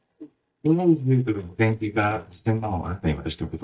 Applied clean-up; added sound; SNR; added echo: neural mask model DeepFilterNet 3.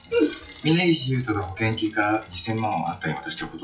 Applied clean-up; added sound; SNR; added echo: classical method WPE with log-MMSE.